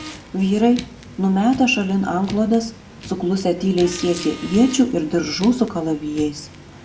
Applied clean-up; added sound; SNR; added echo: none; Car; 16 dB; reverberation time 0.5 s.